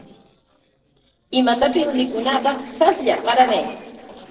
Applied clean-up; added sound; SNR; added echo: neural separator model SepFormer DNS4.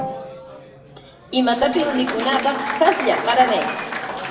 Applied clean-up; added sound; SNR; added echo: none; Applause; 8 dB; reverberation time 2.2 s.